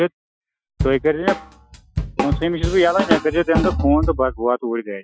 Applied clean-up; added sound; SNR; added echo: classical method Wiener filter.